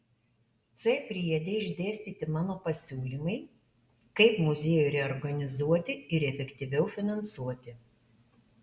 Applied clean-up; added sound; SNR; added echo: none; none; none; none.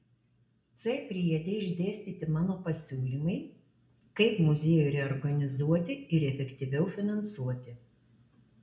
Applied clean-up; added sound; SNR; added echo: none; none; none; reverberation time 0.4 s.